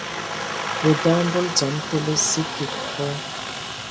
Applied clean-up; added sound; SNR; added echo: none; Aircraft; 4 dB; none.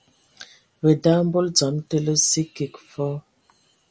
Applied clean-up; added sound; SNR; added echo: none; none; none; none.